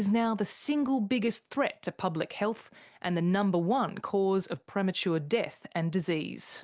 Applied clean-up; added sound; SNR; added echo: none; none; none; none.